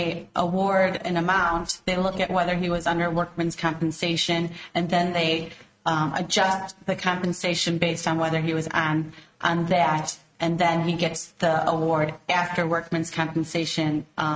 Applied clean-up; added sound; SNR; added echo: neural mask model RNNoise.